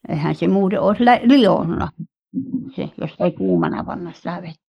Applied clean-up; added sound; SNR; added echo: neural mask model Resemble Enhance denoiser.